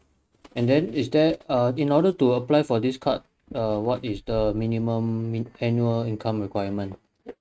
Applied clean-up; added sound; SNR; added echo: neural mask model RNNoise.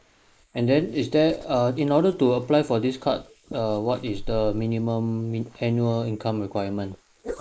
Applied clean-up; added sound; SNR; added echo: neural mask model Resemble Enhance denoiser.